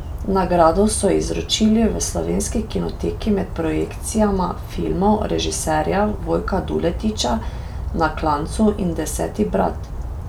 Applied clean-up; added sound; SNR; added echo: none; Bird vocalization, bird call, bird song; 8 dB; none.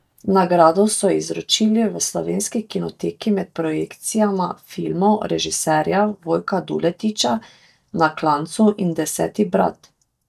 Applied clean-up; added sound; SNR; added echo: neural mask model DeepFilterNet 3.